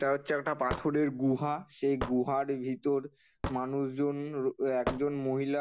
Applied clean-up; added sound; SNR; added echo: none; Hammer / Wood; 12 dB; none.